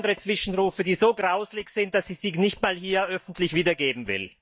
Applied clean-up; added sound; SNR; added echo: neural mask model DeepFilterNet 3.